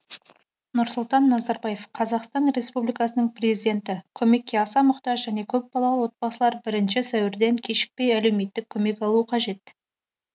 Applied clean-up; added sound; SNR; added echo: none; none; none; none.